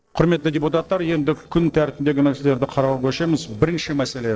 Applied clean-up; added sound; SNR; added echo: neural separator model SepFormer DNS4.